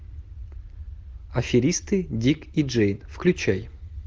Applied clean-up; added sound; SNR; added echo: none; none; none; none.